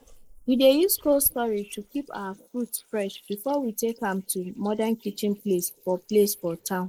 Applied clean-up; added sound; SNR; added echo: neural mask model Resemble Enhance denoiser.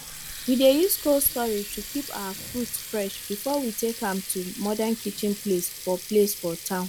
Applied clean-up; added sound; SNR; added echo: none; Water tap, faucet; 11 dB; none.